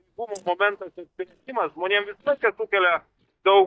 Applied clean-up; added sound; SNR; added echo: neural mask model DeepFilterNet 3.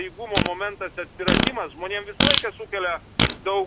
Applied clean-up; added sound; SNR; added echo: none; Fart; -4 dB; none.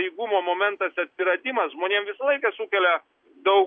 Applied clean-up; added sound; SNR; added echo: none; none; none; none.